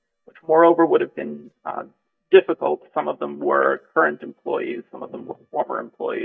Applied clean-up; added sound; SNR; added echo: neural mask model DeepFilterNet 3.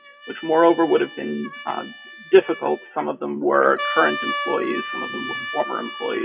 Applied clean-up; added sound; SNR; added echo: classical method WPE with log-MMSE.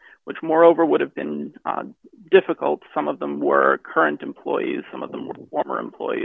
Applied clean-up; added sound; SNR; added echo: none; none; none; none.